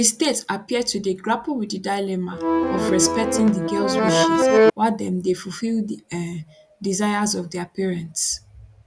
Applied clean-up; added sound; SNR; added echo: none; Accordion; -5 dB; none.